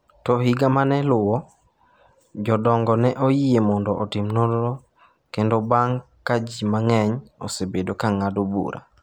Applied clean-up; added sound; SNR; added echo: none; none; none; none.